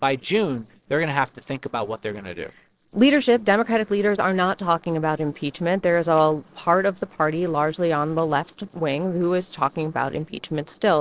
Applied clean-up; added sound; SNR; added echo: neural separator model SepFormer DNS4.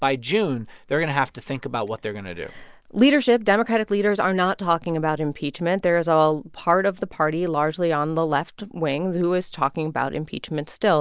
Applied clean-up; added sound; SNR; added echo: none; none; none; none.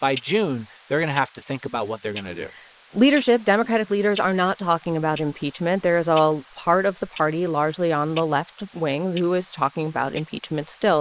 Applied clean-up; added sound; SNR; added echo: neural mask model Resemble Enhance denoiser.